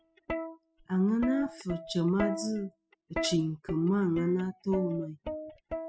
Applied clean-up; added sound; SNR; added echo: classical method spectral subtraction.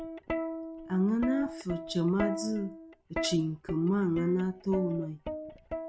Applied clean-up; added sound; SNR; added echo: none; Plucked string instrument; 7 dB; none.